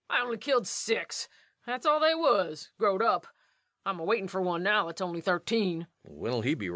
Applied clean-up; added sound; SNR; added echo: none; none; none; none.